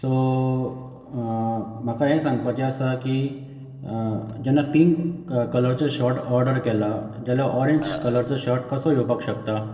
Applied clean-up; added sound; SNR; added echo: neural separator model SepFormer DNS4.